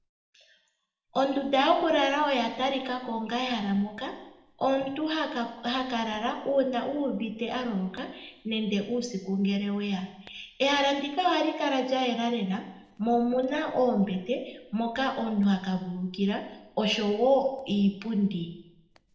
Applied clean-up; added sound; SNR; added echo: neural separator model SepFormer DNS4.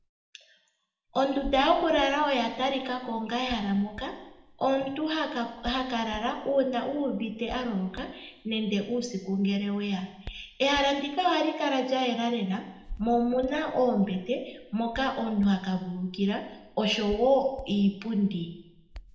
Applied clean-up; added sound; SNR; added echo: none; Hands; 20 dB; reverberation time 0.8 s.